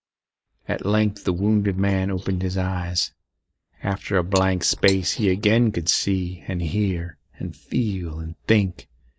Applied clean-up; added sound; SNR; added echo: neural mask model Resemble Enhance denoiser.